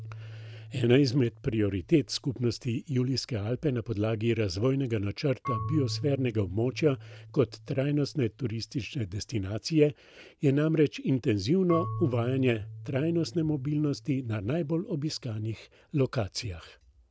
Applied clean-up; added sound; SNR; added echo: none; Marimba, xylophone / Wood; 14 dB; none.